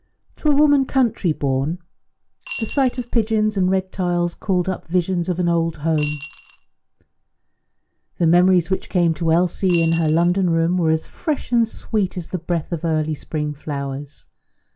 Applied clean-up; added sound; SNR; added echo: none; Coin (dropping) / Glass; 13 dB; none.